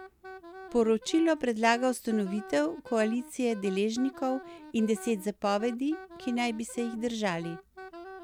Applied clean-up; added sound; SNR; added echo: none; Wind instrument, woodwind instrument; 17 dB; none.